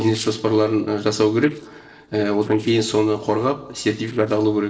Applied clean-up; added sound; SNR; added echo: neural separator model SepFormer DNS4.